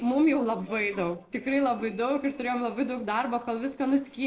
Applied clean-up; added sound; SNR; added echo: neural separator model SepFormer DNS4.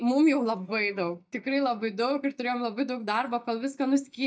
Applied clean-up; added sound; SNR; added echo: neural mask model DeepFilterNet 3.